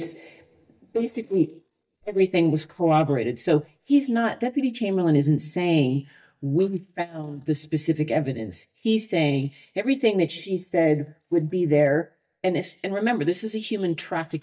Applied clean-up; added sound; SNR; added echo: neural mask model DeepFilterNet 3.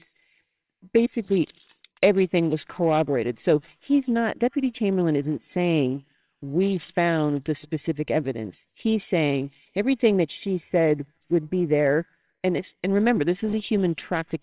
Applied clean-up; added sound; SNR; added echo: neural separator model SepFormer WHAMR!.